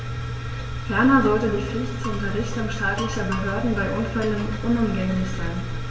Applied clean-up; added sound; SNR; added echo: none; Glass; 15 dB; reverberation time 2.4 s.